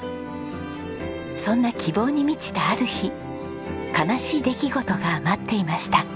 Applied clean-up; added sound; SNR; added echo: none; none; none; none.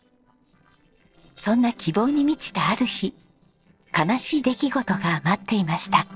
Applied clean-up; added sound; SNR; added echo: neural separator model SepFormer DNS4.